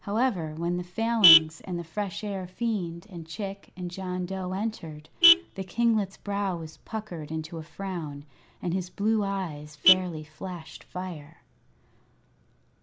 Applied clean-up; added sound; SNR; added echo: none; Vehicle horn, car horn, honking; 2 dB; none.